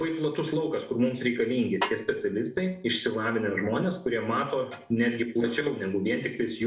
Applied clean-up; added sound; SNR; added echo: none; Snare drum; 8 dB; reverberation time 0.4 s.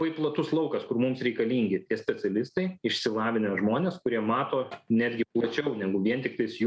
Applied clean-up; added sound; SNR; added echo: none; none; none; none.